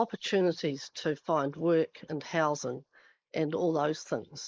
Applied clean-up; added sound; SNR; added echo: neural mask model Resemble Enhance denoiser.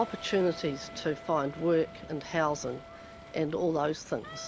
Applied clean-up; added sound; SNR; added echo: none; Wind instrument, woodwind instrument + Waves, surf; 15 dB; none.